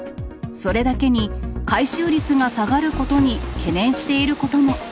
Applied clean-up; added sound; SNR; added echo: none; none; none; none.